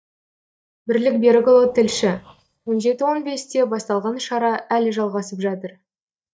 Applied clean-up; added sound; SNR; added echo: neural mask model DeepFilterNet 3.